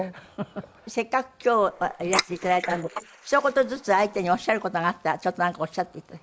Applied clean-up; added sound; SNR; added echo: neural mask model Resemble Enhance denoiser.